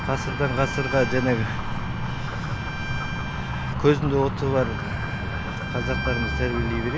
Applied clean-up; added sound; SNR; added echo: none; Frog + Bowed string instrument; 8 dB; none.